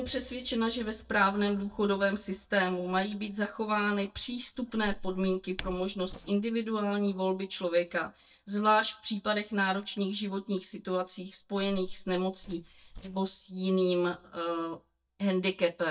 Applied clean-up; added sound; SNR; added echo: neural mask model DeepFilterNet 3.